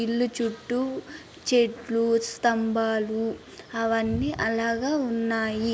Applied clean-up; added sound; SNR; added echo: none; none; none; none.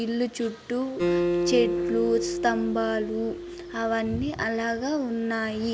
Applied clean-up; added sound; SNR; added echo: none; Acoustic guitar; 3 dB; none.